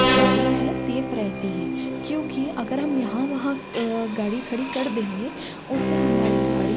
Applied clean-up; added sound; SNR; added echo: none; Bowed string instrument + Subway, metro, underground; -2 dB; none.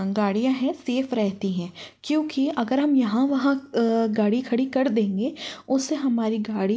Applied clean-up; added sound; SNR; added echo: none; none; none; none.